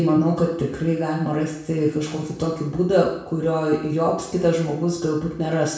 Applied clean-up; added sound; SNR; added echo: none; none; none; reverberation time 0.6 s.